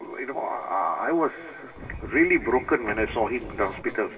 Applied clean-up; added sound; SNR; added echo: none; Wind; 14 dB; reverberation time 2.5 s.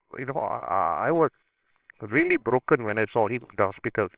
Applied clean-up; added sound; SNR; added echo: neural separator model SepFormer WHAMR!.